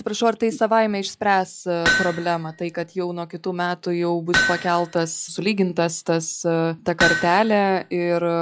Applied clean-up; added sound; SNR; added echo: classical method log-MMSE.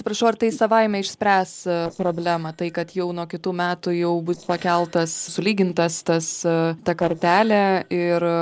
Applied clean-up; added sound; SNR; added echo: neural separator model SepFormer DNS4.